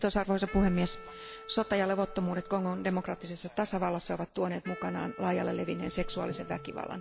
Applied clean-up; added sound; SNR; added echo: none; Wind instrument, woodwind instrument; 17 dB; none.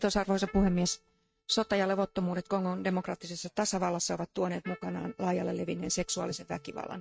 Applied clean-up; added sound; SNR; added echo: neural mask model RNNoise.